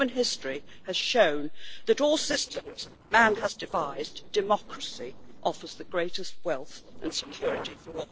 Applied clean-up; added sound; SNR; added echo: neural separator model SepFormer DNS4.